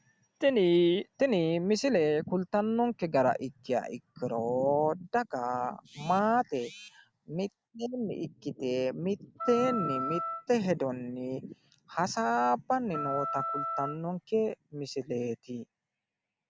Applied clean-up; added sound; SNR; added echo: none; Wind instrument, woodwind instrument; 6 dB; none.